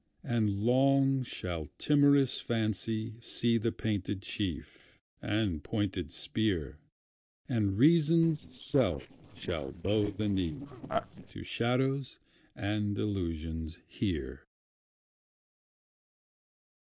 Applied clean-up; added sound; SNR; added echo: neural separator model SepFormer DNS4.